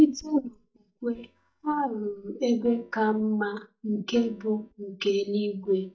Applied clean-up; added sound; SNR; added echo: neural mask model DeepFilterNet 3.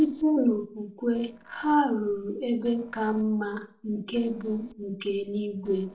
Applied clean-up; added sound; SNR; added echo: neural separator model SepFormer DNS4.